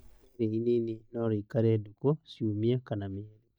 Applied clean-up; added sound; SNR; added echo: neural mask model DeepFilterNet 3.